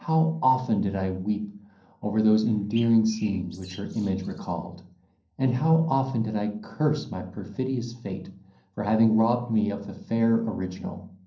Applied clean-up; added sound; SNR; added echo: neural separator model SepFormer DNS4.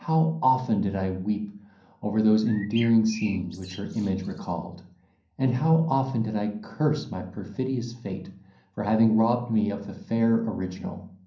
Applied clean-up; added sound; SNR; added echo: none; Bird; 18 dB; reverberation time 0.6 s.